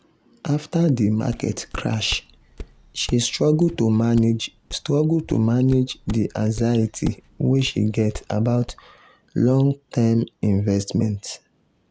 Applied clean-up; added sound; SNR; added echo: none; Walk, footsteps; 17 dB; none.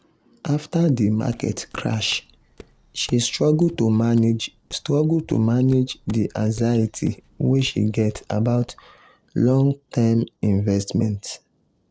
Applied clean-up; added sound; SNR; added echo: neural separator model SepFormer DNS4.